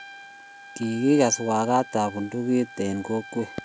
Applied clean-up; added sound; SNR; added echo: none; Trumpet; 18 dB; none.